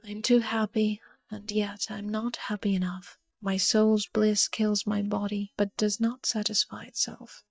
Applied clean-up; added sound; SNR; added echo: neural mask model DeepFilterNet 3.